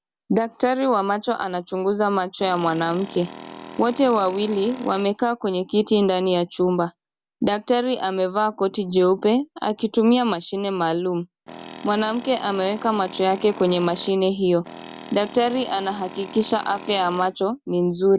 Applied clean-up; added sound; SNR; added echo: none; Tools; 16 dB; none.